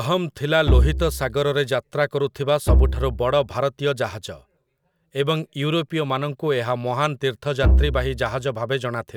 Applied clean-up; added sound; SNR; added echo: none; Bowed string instrument; -2 dB; none.